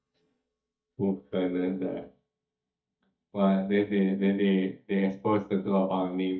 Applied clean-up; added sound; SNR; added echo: neural mask model DeepFilterNet 3.